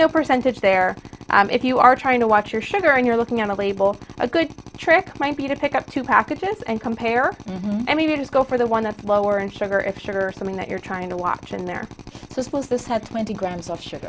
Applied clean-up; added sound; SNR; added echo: none; Drill; 18 dB; none.